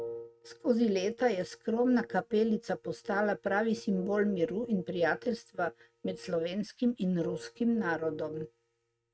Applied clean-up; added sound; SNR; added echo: neural mask model RNNoise.